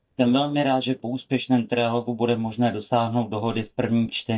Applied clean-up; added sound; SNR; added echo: neural mask model DeepFilterNet 3.